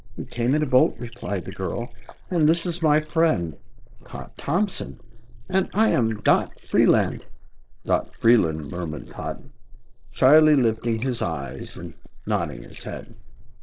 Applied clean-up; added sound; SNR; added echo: neural mask model Resemble Enhance denoiser.